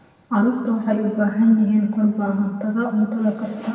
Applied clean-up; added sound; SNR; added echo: none; none; none; reverberation time 2.1 s.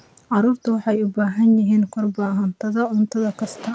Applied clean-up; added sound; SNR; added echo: none; none; none; none.